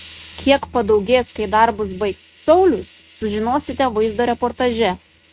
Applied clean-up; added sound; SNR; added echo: neural mask model RNNoise.